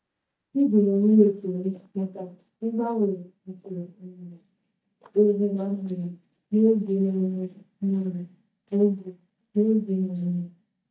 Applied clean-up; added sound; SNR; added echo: neural mask model DeepFilterNet 3.